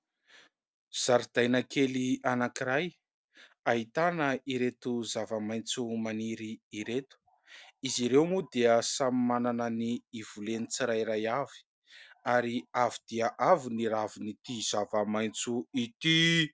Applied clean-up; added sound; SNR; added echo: none; none; none; none.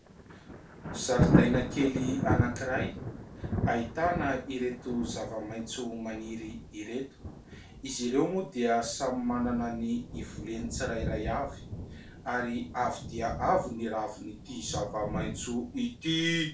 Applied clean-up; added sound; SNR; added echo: none; Thunder; 2 dB; reverberation time 0.3 s.